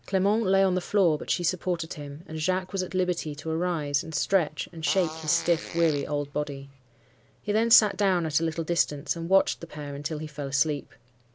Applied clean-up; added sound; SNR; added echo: none; Fart; 15 dB; none.